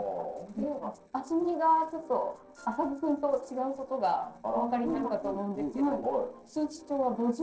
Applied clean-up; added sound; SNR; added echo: neural separator model SepFormer DNS4.